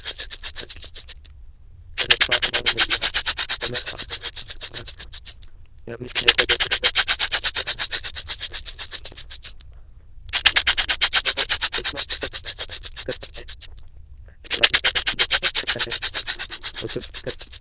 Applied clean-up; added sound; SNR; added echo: neural diffusion model UNIVERSE++.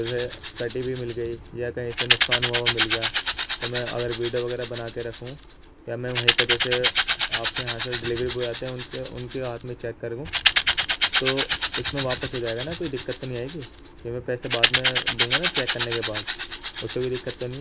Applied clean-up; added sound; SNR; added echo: none; Rattle / Rattle (instrument); -3 dB; none.